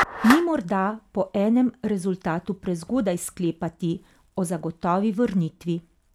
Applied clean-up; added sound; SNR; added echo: none; Clapping; 10 dB; none.